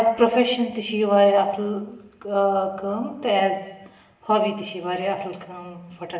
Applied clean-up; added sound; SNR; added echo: none; none; none; reverberation time 0.9 s.